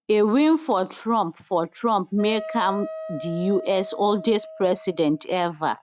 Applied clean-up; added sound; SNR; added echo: none; Wind instrument, woodwind instrument; 13 dB; none.